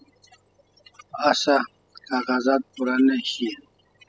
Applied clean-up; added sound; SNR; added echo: classical method spectral subtraction.